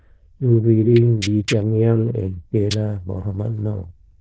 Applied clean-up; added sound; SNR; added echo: neural diffusion model UNIVERSE++.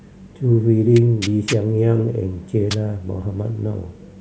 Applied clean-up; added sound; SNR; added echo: none; Tearing; 16 dB; none.